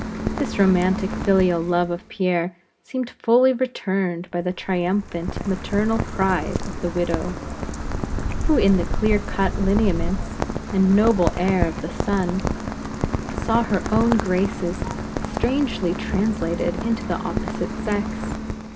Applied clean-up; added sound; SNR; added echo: none; Rain; 4 dB; reverberation time 0.3 s.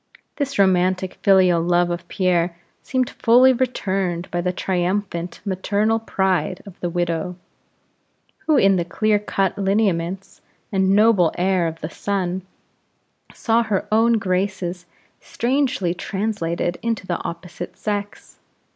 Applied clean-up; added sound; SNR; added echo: none; none; none; none.